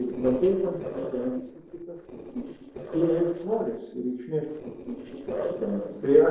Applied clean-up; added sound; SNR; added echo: neural separator model SepFormer DNS4.